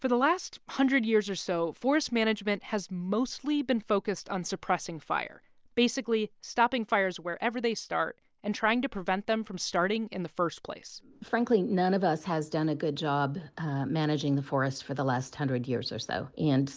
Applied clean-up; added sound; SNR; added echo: none; none; none; none.